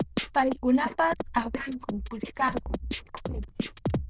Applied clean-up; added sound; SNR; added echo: neural diffusion model UNIVERSE++.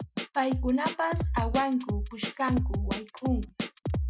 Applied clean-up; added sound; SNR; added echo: classical method Wiener filter.